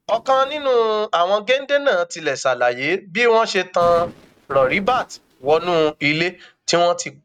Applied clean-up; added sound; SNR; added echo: neural mask model RNNoise.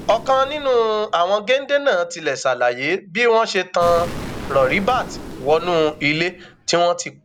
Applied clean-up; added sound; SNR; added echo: none; Explosion; 16 dB; none.